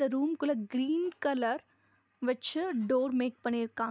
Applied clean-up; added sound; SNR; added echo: none; none; none; none.